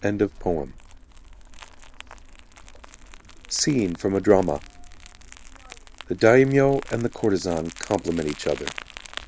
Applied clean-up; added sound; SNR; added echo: none; Crumpling, crinkling; 16 dB; none.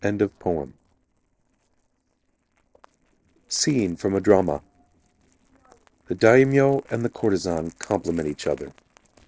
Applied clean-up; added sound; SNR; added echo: neural separator model SepFormer DNS4.